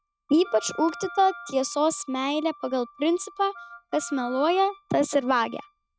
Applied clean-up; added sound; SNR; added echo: neural mask model RNNoise.